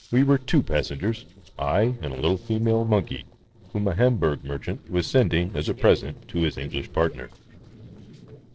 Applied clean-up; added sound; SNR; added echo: neural separator model SepFormer DNS4.